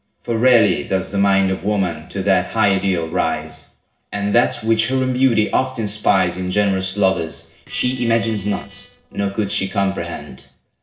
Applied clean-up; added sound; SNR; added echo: neural separator model SepFormer DNS4.